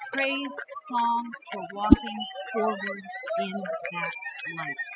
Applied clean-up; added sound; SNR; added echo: classical method spectral subtraction.